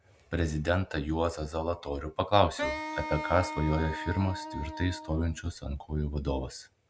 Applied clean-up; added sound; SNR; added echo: none; Wind instrument, woodwind instrument; 8 dB; none.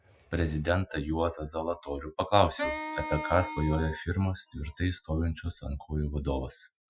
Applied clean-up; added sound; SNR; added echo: classical method Wiener filter.